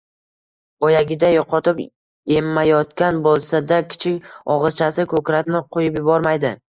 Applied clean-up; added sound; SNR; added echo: neural mask model Resemble Enhance denoiser.